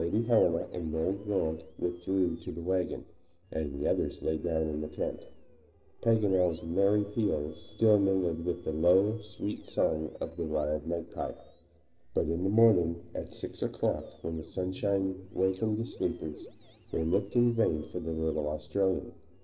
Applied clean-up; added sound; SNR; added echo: neural separator model SepFormer DNS4.